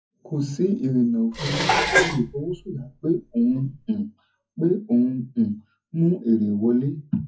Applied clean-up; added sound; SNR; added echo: classical method WPE with log-MMSE.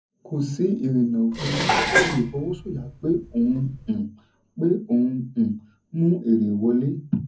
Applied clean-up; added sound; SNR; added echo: none; Dishes, pots, and pans; 3 dB; reverberation time 0.4 s.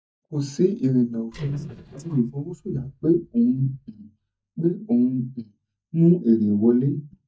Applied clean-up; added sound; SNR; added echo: neural mask model DeepFilterNet 3.